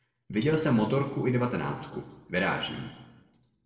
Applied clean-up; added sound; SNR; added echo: neural separator model SepFormer DNS4.